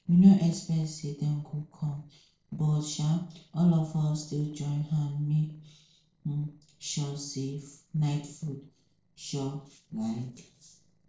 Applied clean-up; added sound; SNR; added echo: neural separator model SepFormer DNS4.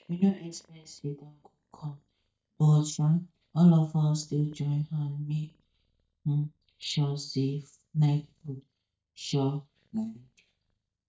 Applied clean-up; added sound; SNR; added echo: neural mask model DeepFilterNet 3.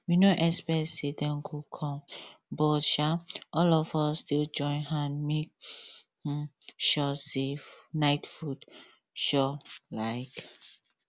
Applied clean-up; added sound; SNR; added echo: none; none; none; none.